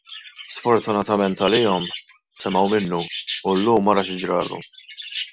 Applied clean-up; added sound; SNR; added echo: none; Chirp, tweet; 9 dB; none.